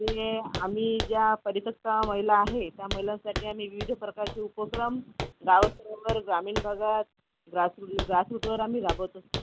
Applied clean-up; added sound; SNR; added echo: none; Walk, footsteps; 9 dB; none.